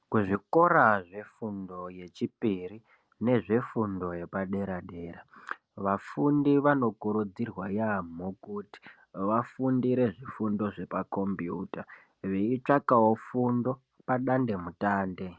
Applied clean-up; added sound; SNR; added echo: none; none; none; none.